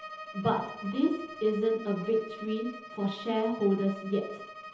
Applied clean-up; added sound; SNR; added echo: none; Bowed string instrument; 14 dB; reverberation time 0.8 s.